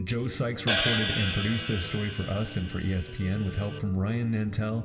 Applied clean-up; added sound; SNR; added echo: none; Hi-hat; 4 dB; reverberation time 2.2 s.